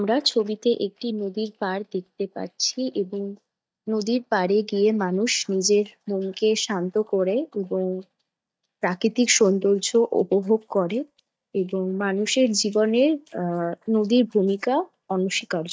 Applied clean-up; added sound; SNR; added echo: neural mask model DeepFilterNet 3.